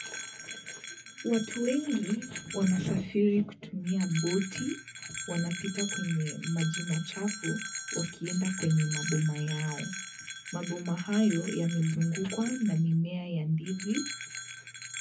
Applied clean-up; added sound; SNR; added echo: none; Bell; 10 dB; reverberation time 0.4 s.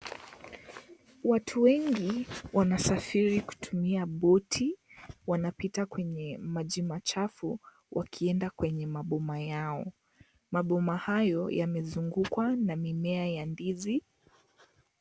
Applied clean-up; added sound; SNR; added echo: none; none; none; none.